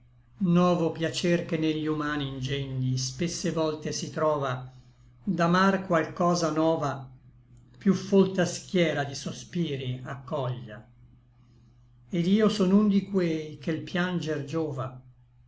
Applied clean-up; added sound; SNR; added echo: none; none; none; none.